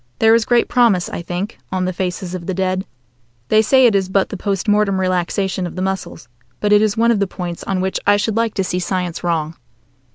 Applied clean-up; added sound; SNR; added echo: none; none; none; none.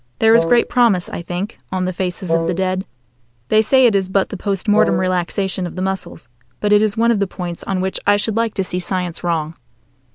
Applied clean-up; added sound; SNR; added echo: none; Wind instrument, woodwind instrument; 4 dB; none.